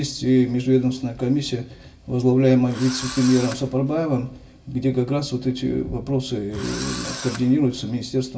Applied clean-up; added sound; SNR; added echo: none; Engine / Drill; 13 dB; reverberation time 0.1 s.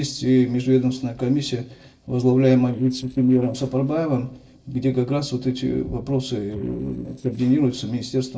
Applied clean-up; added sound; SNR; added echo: neural separator model SepFormer DNS4.